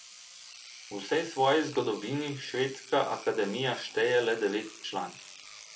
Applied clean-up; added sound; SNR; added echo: none; Engine / Domestic sounds, home sounds; 17 dB; reverberation time 0.3 s.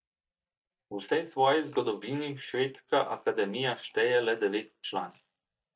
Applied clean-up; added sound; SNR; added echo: neural mask model DeepFilterNet 3.